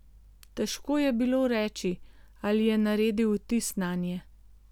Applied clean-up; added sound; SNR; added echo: none; none; none; none.